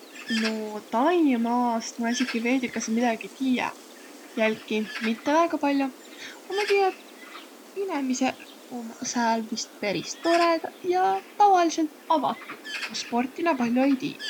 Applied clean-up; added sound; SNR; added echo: none; Bird; 14 dB; none.